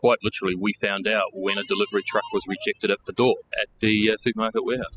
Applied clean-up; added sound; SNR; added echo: classical method spectral subtraction.